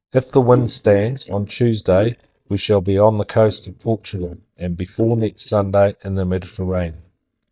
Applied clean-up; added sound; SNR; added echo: neural mask model DeepFilterNet 3.